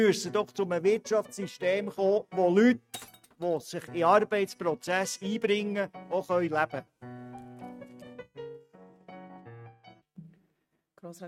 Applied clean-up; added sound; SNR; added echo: neural mask model RNNoise.